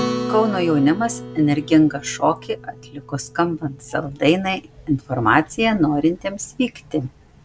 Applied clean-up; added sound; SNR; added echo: none; Acoustic guitar; 12 dB; none.